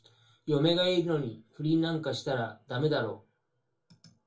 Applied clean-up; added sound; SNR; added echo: none; none; none; reverberation time 0.2 s.